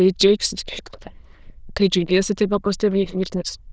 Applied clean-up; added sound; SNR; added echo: neural diffusion model UNIVERSE++.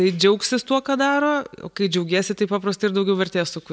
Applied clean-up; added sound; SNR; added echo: none; none; none; none.